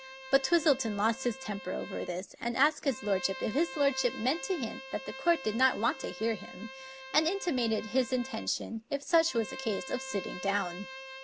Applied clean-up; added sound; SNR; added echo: none; Bowed string instrument; 14 dB; none.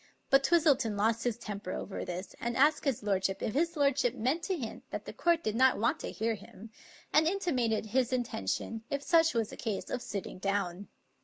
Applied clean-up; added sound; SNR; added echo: none; none; none; none.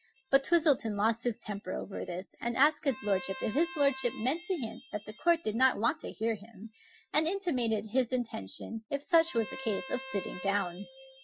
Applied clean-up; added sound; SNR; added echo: classical method Wiener filter.